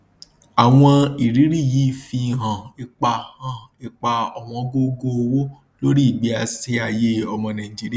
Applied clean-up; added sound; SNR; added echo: none; none; none; none.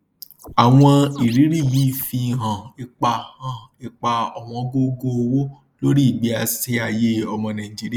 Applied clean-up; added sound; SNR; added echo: neural mask model Resemble Enhance denoiser.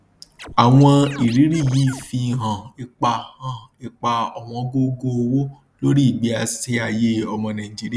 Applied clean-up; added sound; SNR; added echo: none; Scratching (performance technique); 17 dB; none.